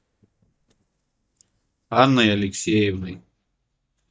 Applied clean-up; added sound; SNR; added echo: neural mask model DeepFilterNet 3.